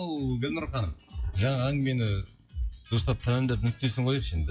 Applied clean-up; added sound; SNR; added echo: classical method WPE with log-MMSE.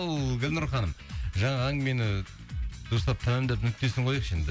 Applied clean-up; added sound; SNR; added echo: none; none; none; none.